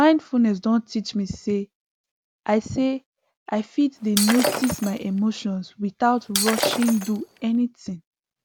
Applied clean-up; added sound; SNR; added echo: none; Shatter; 4 dB; none.